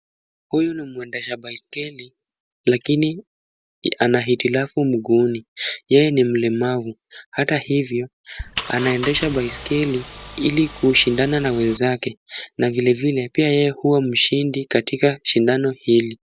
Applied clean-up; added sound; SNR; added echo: none; Engine; 13 dB; none.